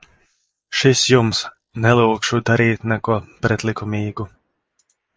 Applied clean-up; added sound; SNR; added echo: neural mask model Resemble Enhance denoiser.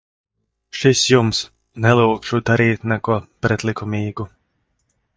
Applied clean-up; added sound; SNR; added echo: neural mask model DeepFilterNet 3.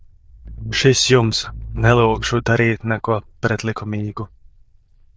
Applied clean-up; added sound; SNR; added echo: neural diffusion model UNIVERSE++.